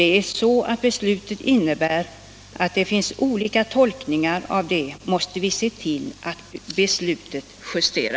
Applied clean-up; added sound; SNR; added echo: none; none; none; none.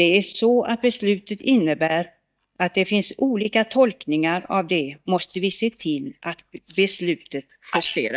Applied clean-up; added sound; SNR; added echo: neural mask model DeepFilterNet 3.